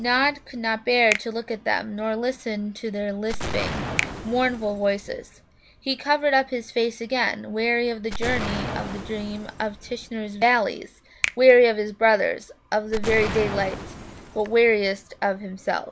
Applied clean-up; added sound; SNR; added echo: none; Explosion + Finger snapping; 10 dB; none.